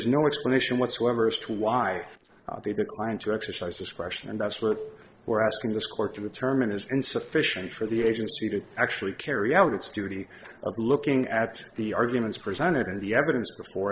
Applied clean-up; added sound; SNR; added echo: neural separator model SepFormer DNS4.